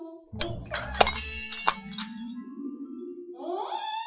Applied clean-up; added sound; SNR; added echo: classical method WPE with log-MMSE.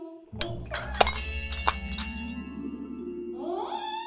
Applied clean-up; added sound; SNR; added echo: none; Shatter; -3 dB; reverberation time 2.2 s.